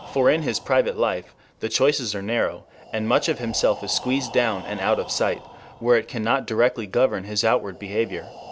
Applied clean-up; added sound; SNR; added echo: none; Breathing; 19 dB; none.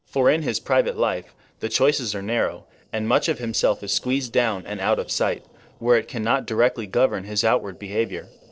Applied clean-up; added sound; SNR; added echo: neural separator model SepFormer DNS4.